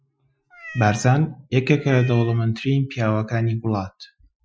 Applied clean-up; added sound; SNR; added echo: classical method Wiener filter.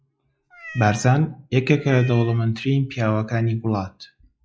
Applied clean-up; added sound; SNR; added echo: classical method log-MMSE.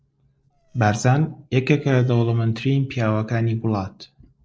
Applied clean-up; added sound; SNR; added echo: neural separator model SepFormer DNS4.